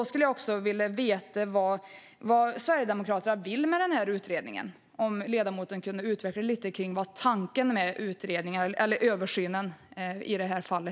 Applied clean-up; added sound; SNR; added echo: none; none; none; none.